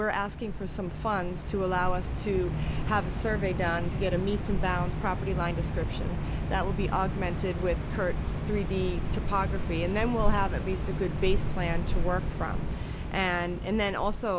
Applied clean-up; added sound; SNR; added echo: none; Cricket; -1 dB; none.